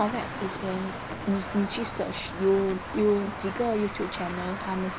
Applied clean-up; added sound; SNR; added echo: none; Traffic noise, roadway noise; 8 dB; none.